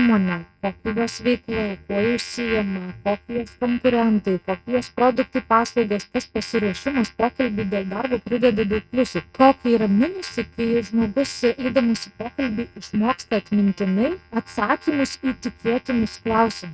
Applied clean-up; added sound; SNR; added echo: neural mask model RNNoise.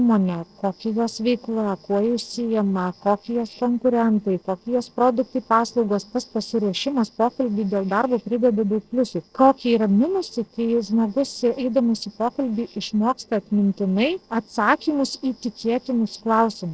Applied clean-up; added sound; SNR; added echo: neural separator model SepFormer DNS4.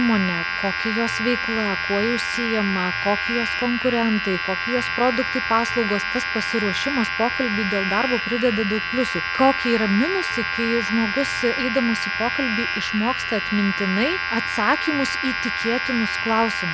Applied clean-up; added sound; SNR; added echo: none; Domestic sounds, home sounds; 2 dB; none.